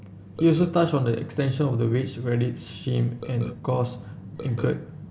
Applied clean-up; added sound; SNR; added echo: none; Burping, eructation; 13 dB; none.